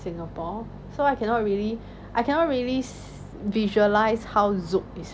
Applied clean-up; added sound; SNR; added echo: none; none; none; none.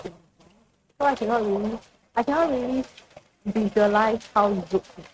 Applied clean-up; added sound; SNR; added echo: neural mask model RNNoise.